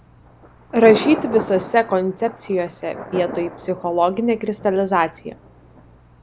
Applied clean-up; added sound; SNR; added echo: none; Thunder; 13 dB; none.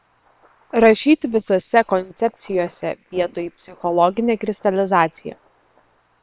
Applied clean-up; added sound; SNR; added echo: neural separator model SepFormer WHAM!.